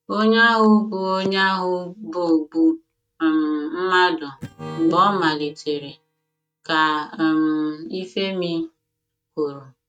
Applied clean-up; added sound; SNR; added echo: neural mask model RNNoise.